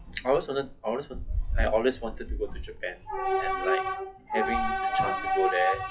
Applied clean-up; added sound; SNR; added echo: classical method WPE with log-MMSE.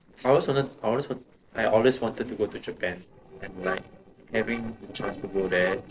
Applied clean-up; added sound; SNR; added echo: neural separator model SepFormer DNS4.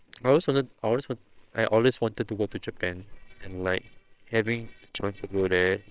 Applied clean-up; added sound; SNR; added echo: neural separator model SepFormer WHAMR!.